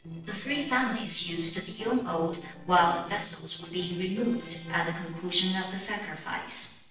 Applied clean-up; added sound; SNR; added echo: neural separator model SepFormer DNS4.